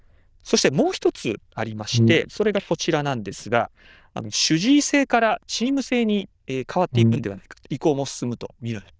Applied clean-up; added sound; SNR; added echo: neural diffusion model UNIVERSE++.